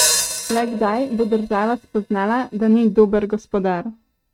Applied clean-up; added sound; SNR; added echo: neural mask model RNNoise.